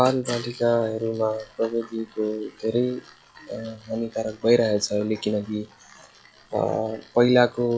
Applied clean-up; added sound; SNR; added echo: classical method log-MMSE.